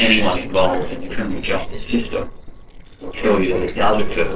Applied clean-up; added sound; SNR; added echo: neural separator model SepFormer DNS4.